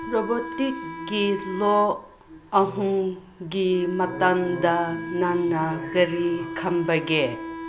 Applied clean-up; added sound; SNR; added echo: none; Wind instrument, woodwind instrument; 11 dB; none.